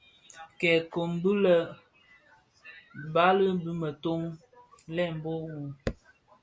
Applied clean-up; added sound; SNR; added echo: none; none; none; none.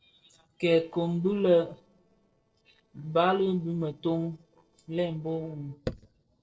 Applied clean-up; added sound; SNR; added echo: neural separator model SepFormer DNS4.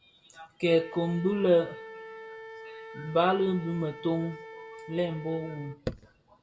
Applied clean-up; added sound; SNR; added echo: none; Wind instrument, woodwind instrument; 15 dB; reverberation time 0.4 s.